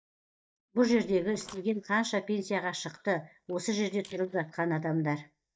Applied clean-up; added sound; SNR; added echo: neural mask model DeepFilterNet 3.